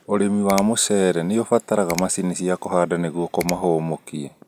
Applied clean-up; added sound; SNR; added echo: none; Finger snapping; 18 dB; none.